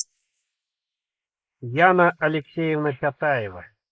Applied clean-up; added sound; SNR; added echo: neural mask model Resemble Enhance denoiser.